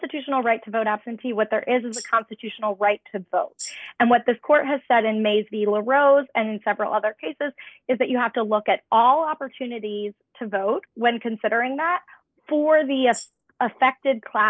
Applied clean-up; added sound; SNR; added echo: neural mask model Resemble Enhance denoiser.